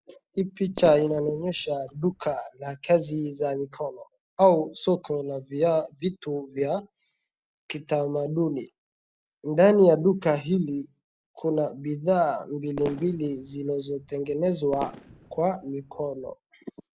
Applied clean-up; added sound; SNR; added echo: none; Fireworks; 16 dB; none.